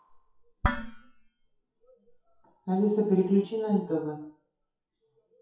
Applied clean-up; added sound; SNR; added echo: classical method WPE with log-MMSE.